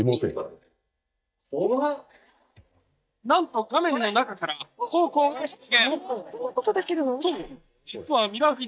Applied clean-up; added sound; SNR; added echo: neural mask model DeepFilterNet 3.